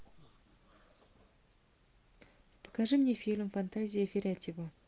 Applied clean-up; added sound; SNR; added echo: none; none; none; none.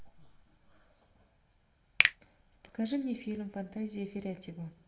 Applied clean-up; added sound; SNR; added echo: none; Finger snapping; -4 dB; reverberation time 0.5 s.